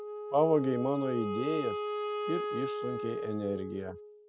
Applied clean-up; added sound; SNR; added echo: none; Wind instrument, woodwind instrument; 4 dB; none.